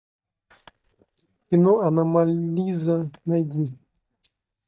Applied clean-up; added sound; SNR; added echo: neural mask model DeepFilterNet 3.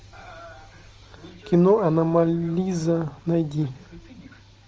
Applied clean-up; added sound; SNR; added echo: none; none; none; none.